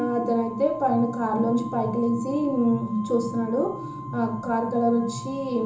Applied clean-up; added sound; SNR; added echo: none; Organ; 15 dB; reverberation time 0.6 s.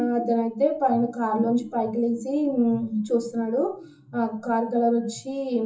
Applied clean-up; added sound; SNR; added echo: classical method WPE with log-MMSE.